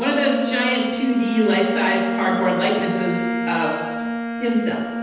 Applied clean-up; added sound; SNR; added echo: none; Bowed string instrument; 3 dB; reverberation time 1.1 s.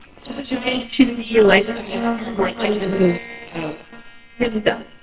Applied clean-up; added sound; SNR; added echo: neural separator model SepFormer WHAMR!.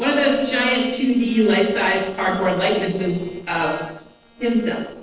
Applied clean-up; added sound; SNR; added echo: neural separator model SepFormer DNS4.